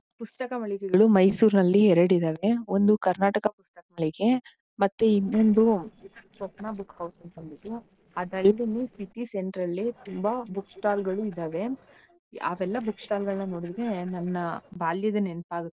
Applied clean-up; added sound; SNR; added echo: neural separator model SepFormer DNS4.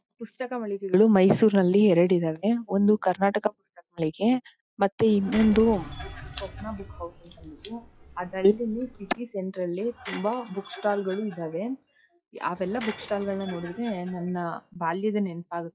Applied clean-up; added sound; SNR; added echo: classical method log-MMSE.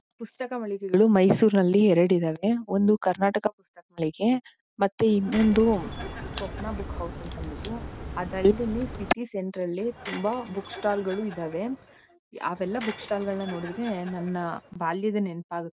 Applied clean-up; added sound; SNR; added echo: none; Crack + Door / Chime; 11 dB; none.